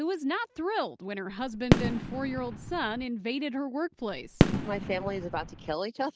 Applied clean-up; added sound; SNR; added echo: none; Fireworks; -3 dB; none.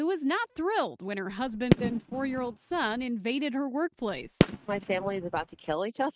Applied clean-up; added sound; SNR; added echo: neural mask model RNNoise.